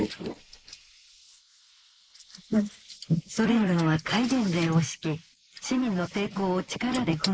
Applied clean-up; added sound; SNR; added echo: neural mask model Resemble Enhance denoiser.